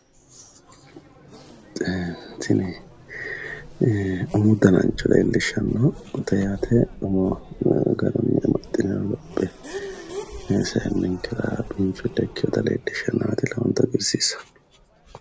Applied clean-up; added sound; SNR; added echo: none; Race car, auto racing / Accelerating, revving, vroom; 17 dB; none.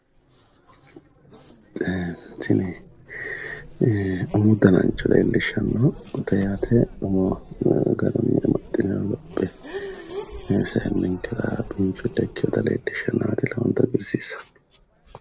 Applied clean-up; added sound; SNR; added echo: neural separator model SepFormer DNS4.